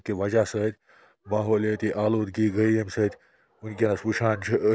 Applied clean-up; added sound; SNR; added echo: none; none; none; none.